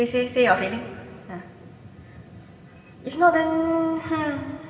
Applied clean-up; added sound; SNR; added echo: none; Thunder; 19 dB; reverberation time 2.9 s.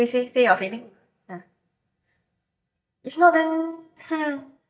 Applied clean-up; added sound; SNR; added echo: neural mask model DeepFilterNet 3.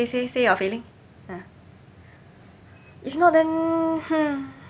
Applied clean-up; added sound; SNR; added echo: none; none; none; none.